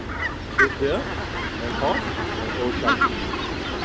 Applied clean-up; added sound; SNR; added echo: none; Fowl; -5 dB; none.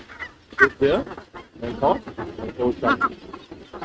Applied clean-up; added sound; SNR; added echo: neural mask model RNNoise.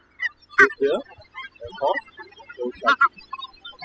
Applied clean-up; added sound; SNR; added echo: classical method spectral subtraction.